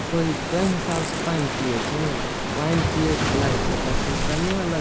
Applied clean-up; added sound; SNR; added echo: none; Waves, surf; -1 dB; none.